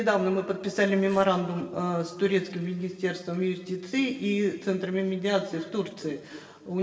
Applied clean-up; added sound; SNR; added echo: neural separator model SepFormer DNS4.